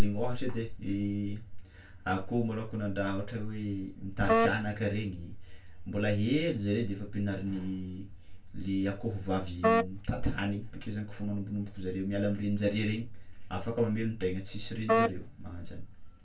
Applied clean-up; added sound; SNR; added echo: none; Wind instrument, woodwind instrument; -1 dB; reverberation time 0.2 s.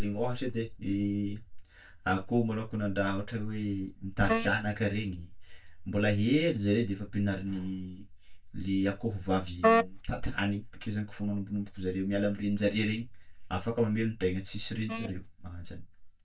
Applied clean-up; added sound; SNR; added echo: neural mask model DeepFilterNet 3.